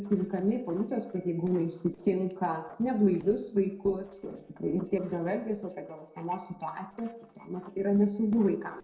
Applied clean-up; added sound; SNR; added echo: neural separator model SepFormer DNS4.